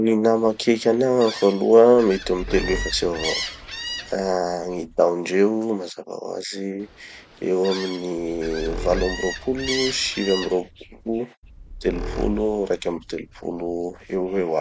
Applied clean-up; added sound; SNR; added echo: none; Squeak + Gull, seagull; 11 dB; none.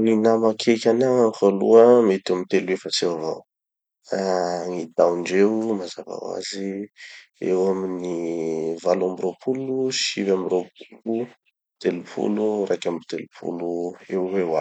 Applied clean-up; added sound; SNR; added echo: none; none; none; none.